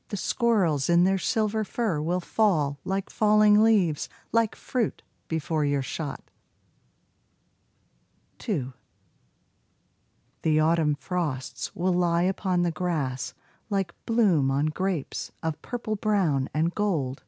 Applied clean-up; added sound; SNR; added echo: none; none; none; none.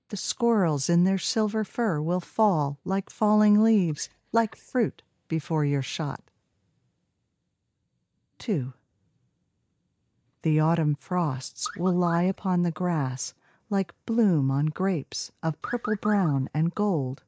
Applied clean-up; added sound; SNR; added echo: neural mask model DeepFilterNet 3.